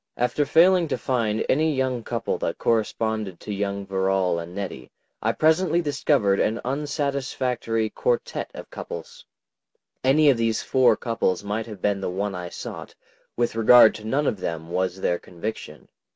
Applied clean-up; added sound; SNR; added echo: none; none; none; none.